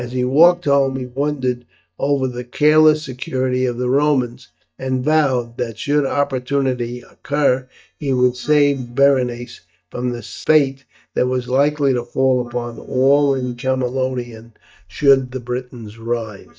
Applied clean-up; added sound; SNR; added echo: neural mask model DeepFilterNet 3.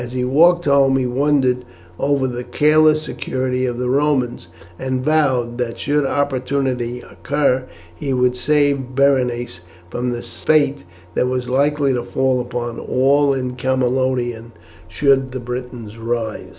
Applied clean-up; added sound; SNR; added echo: none; none; none; none.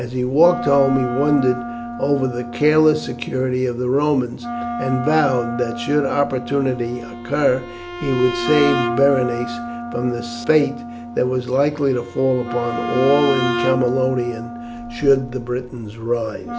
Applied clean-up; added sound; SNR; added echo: none; Bowed string instrument + Wind instrument, woodwind instrument; 8 dB; none.